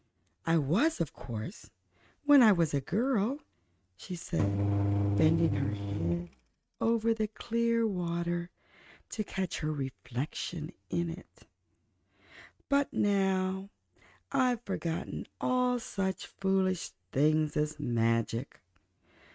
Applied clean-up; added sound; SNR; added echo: neural mask model RNNoise.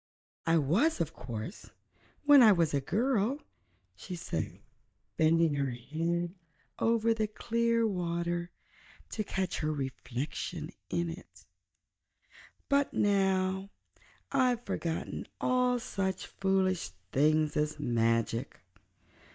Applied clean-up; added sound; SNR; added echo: neural mask model DeepFilterNet 3.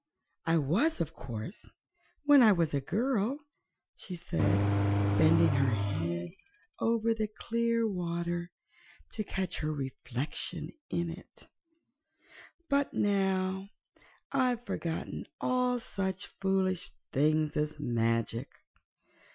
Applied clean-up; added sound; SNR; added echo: classical method Wiener filter.